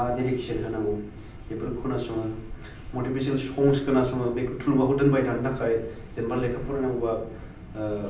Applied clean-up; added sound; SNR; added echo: none; Boat, Water vehicle; 14 dB; reverberation time 0.6 s.